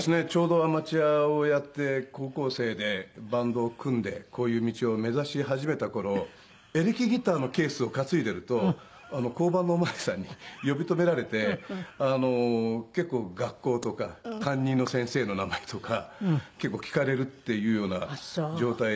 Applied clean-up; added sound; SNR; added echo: none; none; none; none.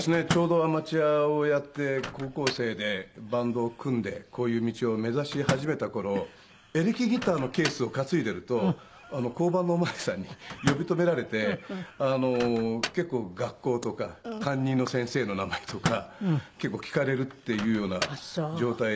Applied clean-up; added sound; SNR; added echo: none; Microwave oven; 12 dB; none.